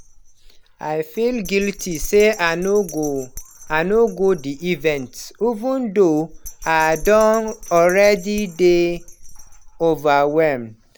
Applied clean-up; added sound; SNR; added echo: none; Bell; 16 dB; none.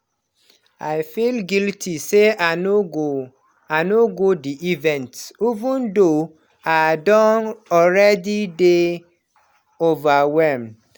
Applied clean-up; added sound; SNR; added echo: none; none; none; none.